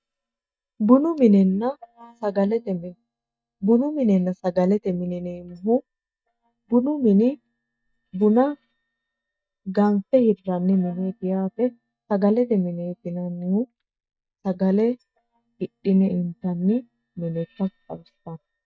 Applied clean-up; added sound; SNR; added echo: neural mask model DeepFilterNet 3.